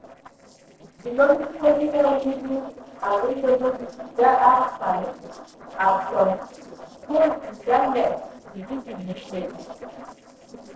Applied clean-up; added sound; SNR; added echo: neural separator model SepFormer DNS4.